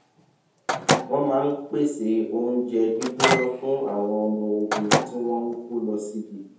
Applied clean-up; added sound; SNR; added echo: none; Microwave oven; 3 dB; reverberation time 0.7 s.